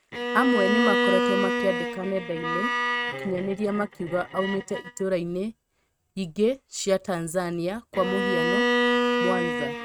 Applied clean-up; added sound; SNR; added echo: neural mask model RNNoise.